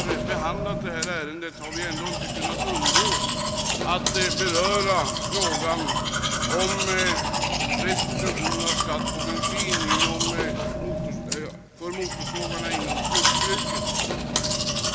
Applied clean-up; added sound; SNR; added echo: none; Domestic sounds, home sounds; -5 dB; none.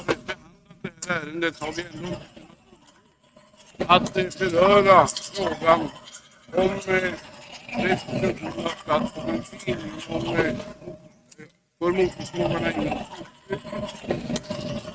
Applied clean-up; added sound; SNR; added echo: neural mask model RNNoise.